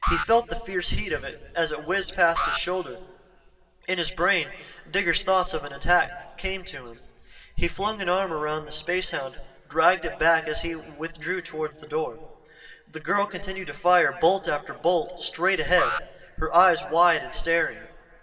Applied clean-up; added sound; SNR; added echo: none; Alarm; 8 dB; reverberation time 2.6 s.